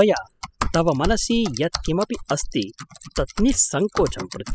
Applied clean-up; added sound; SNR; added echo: classical method spectral subtraction.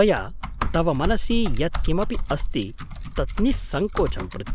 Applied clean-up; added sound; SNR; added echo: none; Typing; 0 dB; none.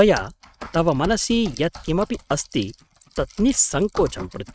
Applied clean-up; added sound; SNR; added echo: neural mask model RNNoise.